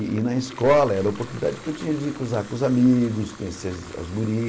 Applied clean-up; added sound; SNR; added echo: none; Fill (with liquid) / Water tap, faucet; 18 dB; none.